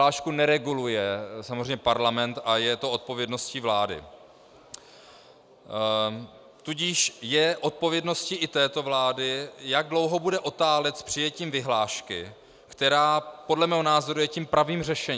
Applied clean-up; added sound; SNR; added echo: none; none; none; none.